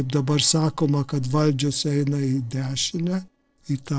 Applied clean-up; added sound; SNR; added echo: neural separator model SepFormer DNS4.